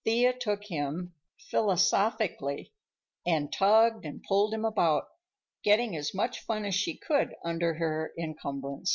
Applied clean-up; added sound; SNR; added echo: none; none; none; none.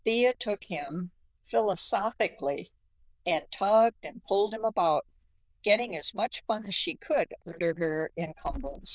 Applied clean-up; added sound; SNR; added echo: neural diffusion model UNIVERSE++.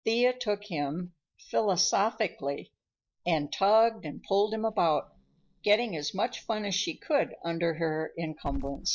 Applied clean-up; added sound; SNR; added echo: neural mask model DeepFilterNet 3.